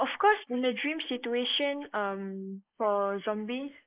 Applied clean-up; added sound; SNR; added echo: neural mask model Resemble Enhance denoiser.